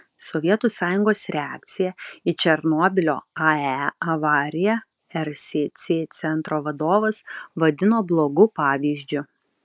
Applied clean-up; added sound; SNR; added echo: none; none; none; none.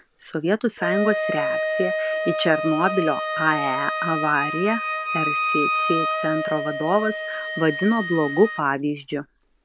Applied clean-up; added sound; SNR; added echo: none; Wind instrument, woodwind instrument; 2 dB; none.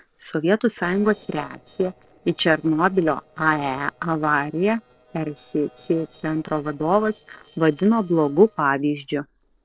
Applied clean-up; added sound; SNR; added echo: neural separator model SepFormer DNS4.